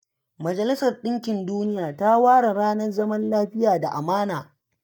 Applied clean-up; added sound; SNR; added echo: neural mask model DeepFilterNet 3.